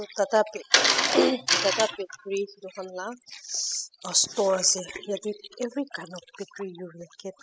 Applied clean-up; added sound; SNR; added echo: classical method spectral subtraction.